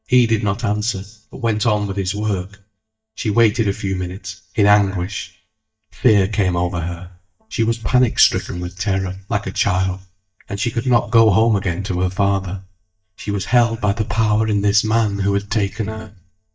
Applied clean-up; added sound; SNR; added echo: neural mask model DeepFilterNet 3.